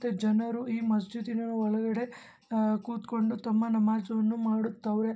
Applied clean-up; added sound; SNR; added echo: none; none; none; none.